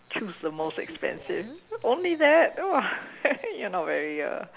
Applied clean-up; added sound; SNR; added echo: none; none; none; none.